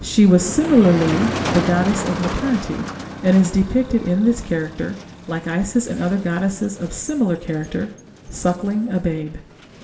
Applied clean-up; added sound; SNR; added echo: none; Motor vehicle (road); 10 dB; reverberation time 0.6 s.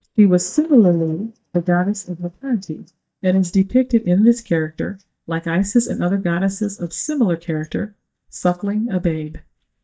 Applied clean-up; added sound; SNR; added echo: neural mask model DeepFilterNet 3.